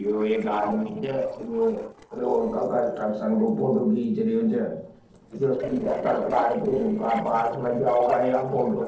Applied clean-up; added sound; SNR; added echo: neural separator model SepFormer DNS4.